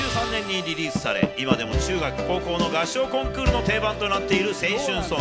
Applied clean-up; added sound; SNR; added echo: none; Door; 11 dB; none.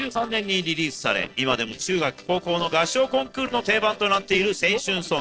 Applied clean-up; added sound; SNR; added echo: neural separator model SepFormer DNS4.